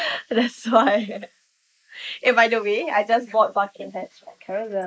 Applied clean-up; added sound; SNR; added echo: neural mask model Resemble Enhance denoiser.